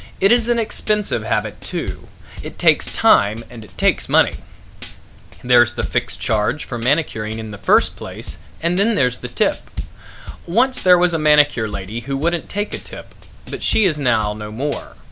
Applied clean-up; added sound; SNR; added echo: none; Tambourine / Drum / Drum kit; 12 dB; none.